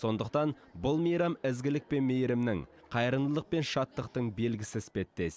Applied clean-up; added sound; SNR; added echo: none; none; none; none.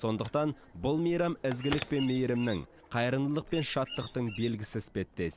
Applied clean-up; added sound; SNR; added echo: none; Bird vocalization, bird call, bird song + Telephone; 14 dB; none.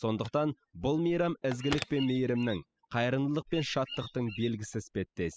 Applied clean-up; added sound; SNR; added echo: classical method spectral subtraction.